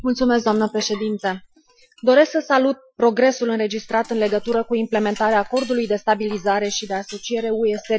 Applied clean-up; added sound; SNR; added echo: classical method Wiener filter.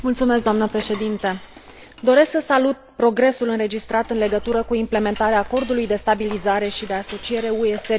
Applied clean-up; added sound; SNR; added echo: none; Cutlery, silverware / Dishes, pots, and pans; 17 dB; none.